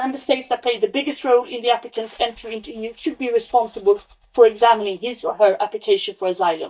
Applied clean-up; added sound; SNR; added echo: neural mask model DeepFilterNet 3.